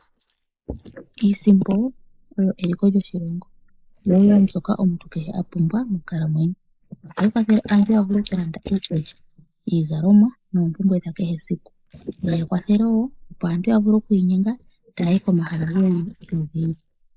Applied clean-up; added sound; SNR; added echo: neural mask model Resemble Enhance denoiser.